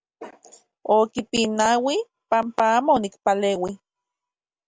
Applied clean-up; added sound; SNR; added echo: none; none; none; none.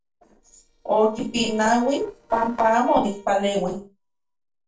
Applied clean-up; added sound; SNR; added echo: neural separator model SepFormer DNS4.